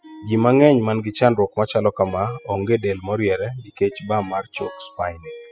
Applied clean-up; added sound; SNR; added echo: classical method spectral subtraction.